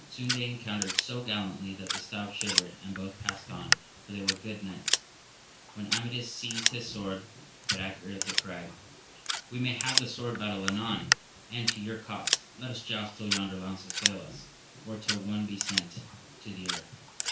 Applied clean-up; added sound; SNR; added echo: none; Scissors; -2 dB; reverberation time 0.3 s.